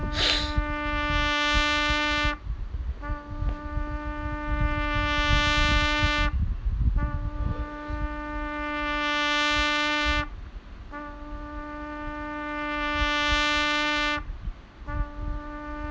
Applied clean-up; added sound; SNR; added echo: none; Trumpet; -1 dB; none.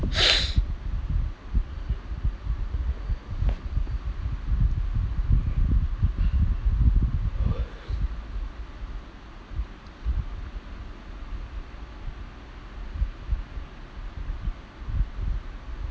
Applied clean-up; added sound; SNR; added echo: none; none; none; none.